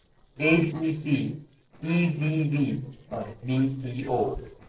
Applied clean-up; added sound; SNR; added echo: neural separator model SepFormer DNS4.